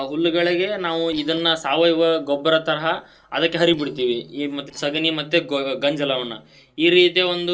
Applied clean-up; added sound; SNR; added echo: neural separator model SepFormer DNS4.